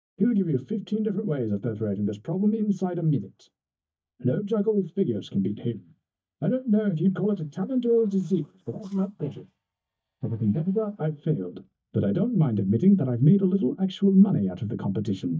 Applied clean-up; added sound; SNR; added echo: neural mask model DeepFilterNet 3.